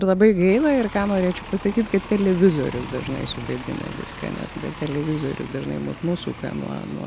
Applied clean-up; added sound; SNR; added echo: none; Bus; 14 dB; none.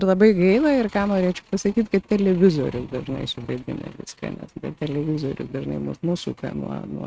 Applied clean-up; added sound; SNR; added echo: neural mask model RNNoise.